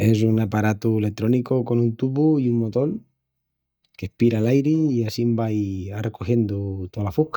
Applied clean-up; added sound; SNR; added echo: neural mask model DeepFilterNet 3.